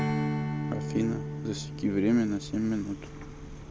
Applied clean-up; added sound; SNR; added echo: none; Strum; 3 dB; none.